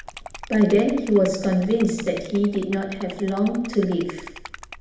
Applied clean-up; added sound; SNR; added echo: none; Liquid; 17 dB; reverberation time 0.8 s.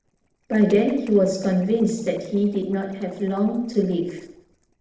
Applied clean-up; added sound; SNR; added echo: neural separator model SepFormer DNS4.